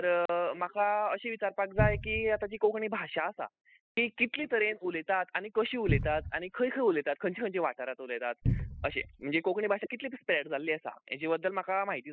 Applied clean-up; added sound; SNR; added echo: classical method spectral subtraction.